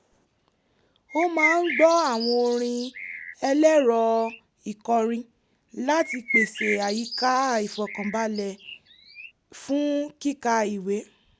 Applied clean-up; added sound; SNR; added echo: none; Bird; 6 dB; none.